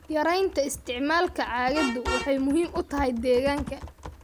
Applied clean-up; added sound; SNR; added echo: none; Typing + Vehicle horn, car horn, honking; 10 dB; none.